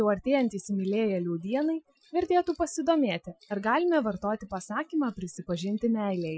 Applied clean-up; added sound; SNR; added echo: classical method Wiener filter.